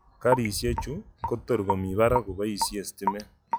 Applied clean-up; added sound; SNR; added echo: classical method log-MMSE.